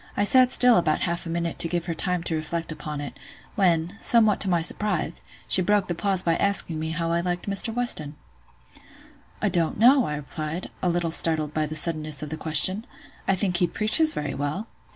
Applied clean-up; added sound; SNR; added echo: none; none; none; none.